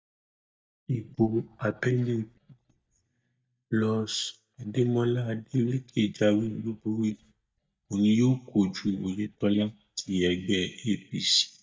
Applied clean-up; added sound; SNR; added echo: neural mask model DeepFilterNet 3.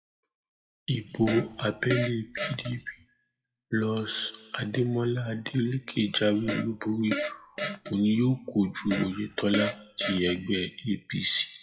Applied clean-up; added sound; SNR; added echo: classical method WPE with log-MMSE.